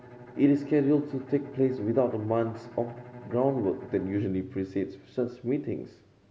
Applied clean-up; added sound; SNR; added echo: none; Bowed string instrument; 19 dB; none.